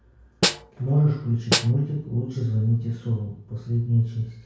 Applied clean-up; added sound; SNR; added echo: none; Snare drum; 3 dB; reverberation time 0.6 s.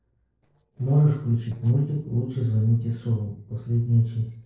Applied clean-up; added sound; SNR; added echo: neural separator model SepFormer DNS4.